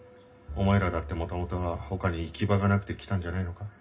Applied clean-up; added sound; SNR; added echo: none; Bowed string instrument; 13 dB; reverberation time 0.4 s.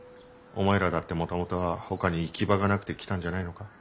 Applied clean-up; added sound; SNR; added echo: none; none; none; none.